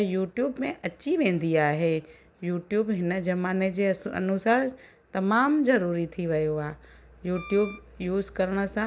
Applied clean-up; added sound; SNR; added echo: none; Wind instrument, woodwind instrument; 17 dB; none.